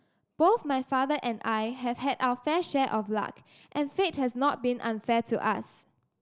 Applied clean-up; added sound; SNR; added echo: none; none; none; none.